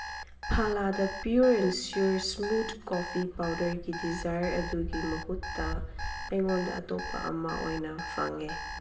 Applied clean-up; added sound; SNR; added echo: none; Alarm; 10 dB; reverberation time 0.7 s.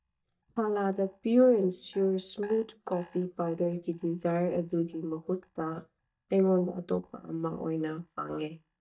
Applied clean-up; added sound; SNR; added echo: neural mask model DeepFilterNet 3.